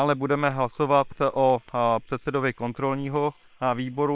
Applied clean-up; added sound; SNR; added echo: neural separator model SepFormer WHAM!.